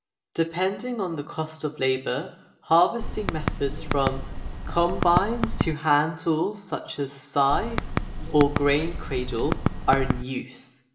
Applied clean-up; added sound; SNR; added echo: none; Typing; 2 dB; reverberation time 0.6 s.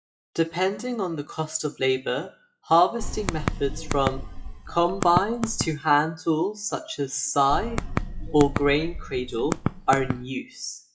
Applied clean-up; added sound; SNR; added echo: classical method WPE with log-MMSE.